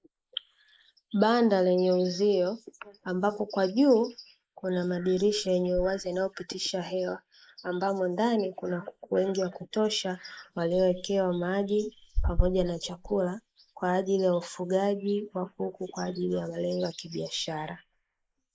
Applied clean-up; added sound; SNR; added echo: neural mask model Resemble Enhance denoiser.